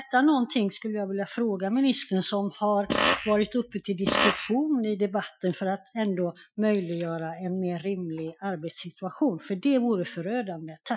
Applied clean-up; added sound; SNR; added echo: classical method Wiener filter.